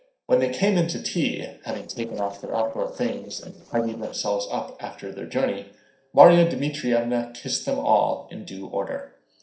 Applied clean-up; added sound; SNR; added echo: neural separator model SepFormer DNS4.